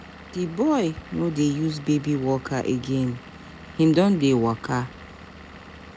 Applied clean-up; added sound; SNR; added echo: none; Engine / Vehicle; 18 dB; none.